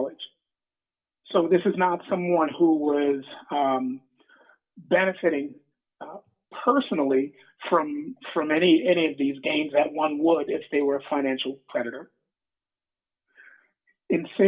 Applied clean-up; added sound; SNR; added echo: none; none; none; reverberation time 0.2 s.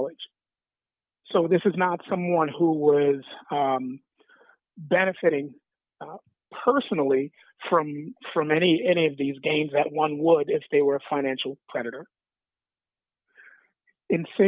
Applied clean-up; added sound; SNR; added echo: none; none; none; none.